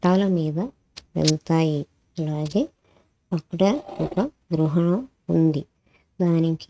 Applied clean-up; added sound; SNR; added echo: neural mask model RNNoise.